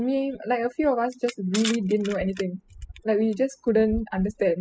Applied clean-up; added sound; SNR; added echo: classical method spectral subtraction.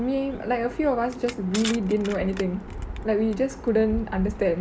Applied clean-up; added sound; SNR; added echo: none; Crushing; 16 dB; none.